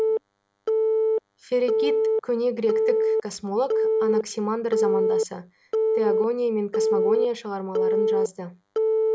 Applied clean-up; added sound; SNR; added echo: none; Telephone; -5 dB; none.